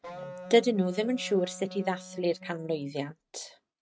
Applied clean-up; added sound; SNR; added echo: neural mask model RNNoise.